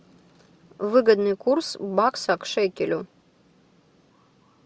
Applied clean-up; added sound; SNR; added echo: none; none; none; none.